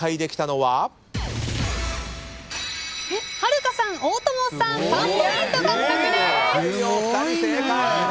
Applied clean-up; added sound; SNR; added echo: none; none; none; none.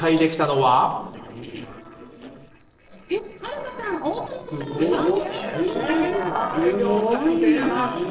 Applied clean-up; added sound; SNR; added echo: neural separator model SepFormer DNS4.